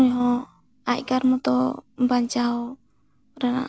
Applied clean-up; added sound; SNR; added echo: none; none; none; none.